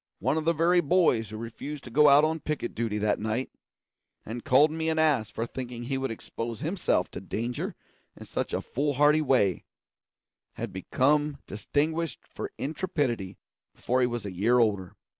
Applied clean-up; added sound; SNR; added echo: none; none; none; none.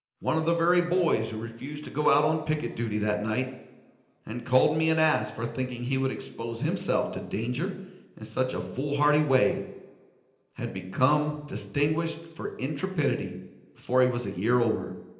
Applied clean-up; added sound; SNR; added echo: none; none; none; reverberation time 0.8 s.